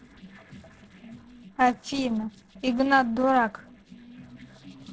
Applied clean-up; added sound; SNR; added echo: neural separator model SepFormer DNS4.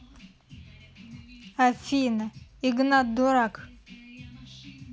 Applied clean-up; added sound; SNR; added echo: none; none; none; none.